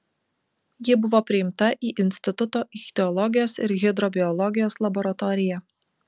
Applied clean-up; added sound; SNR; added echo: none; none; none; none.